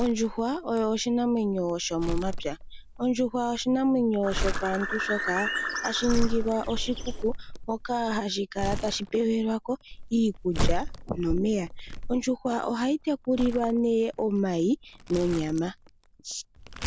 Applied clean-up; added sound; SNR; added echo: none; Crumpling, crinkling + Bird; 5 dB; none.